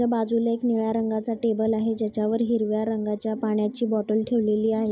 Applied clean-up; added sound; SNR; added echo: none; none; none; none.